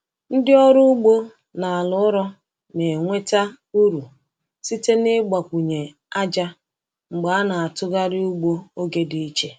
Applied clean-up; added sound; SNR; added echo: none; none; none; none.